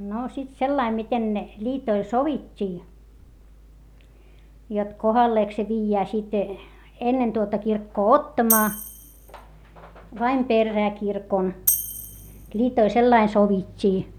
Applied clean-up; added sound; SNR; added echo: none; Tambourine; 4 dB; none.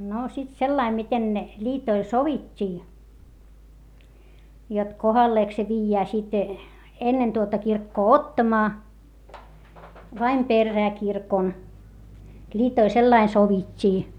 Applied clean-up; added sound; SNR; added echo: none; none; none; none.